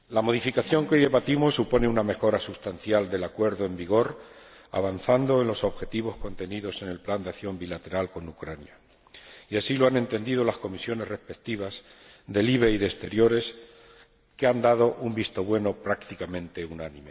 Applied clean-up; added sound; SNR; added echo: none; none; none; none.